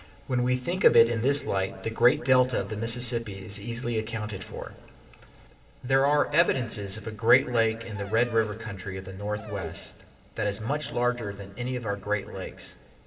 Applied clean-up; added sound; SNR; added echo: none; Dog; 16 dB; reverberation time 1.8 s.